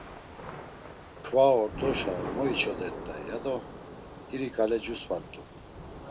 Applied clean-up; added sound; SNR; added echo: none; Thunder / Rain; 9 dB; none.